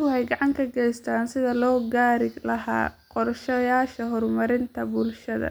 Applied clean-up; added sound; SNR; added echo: none; none; none; none.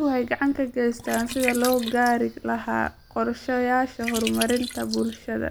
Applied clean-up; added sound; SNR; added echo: none; Liquid; 12 dB; none.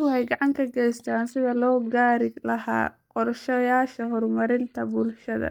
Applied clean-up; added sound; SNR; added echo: neural mask model DeepFilterNet 3.